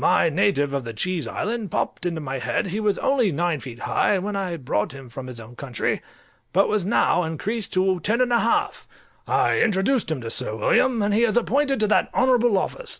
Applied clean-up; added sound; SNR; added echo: none; none; none; none.